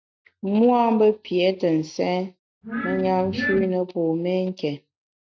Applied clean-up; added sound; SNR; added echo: neural mask model RNNoise.